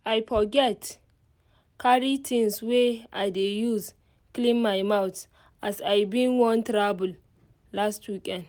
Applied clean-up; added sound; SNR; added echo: none; none; none; none.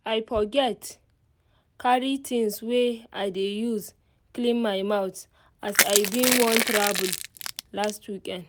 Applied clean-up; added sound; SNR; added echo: none; Crushing; 0 dB; none.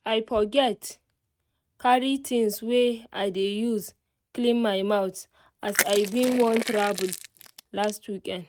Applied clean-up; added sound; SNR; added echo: neural mask model RNNoise.